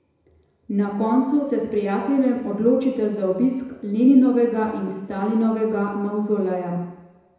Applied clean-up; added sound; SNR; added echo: none; none; none; reverberation time 1.0 s.